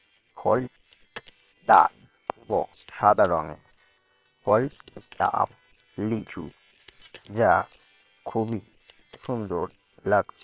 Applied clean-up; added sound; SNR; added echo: neural separator model SepFormer WHAM!.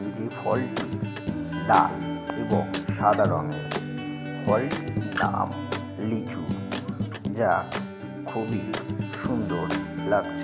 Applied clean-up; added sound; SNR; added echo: none; Acoustic guitar; 2 dB; none.